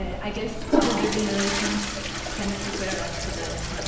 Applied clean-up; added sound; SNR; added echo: none; Toilet flush / Water; -1 dB; reverberation time 1.0 s.